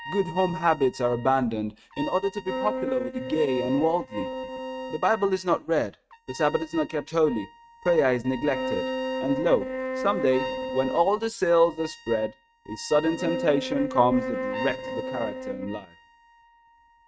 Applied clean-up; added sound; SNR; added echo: neural mask model RNNoise.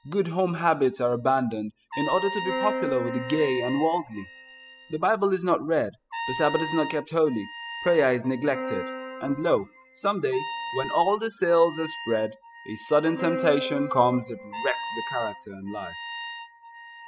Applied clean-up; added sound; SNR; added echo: classical method spectral subtraction.